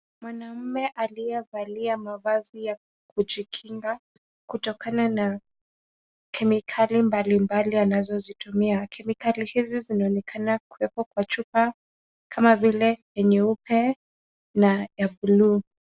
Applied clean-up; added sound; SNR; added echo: none; none; none; none.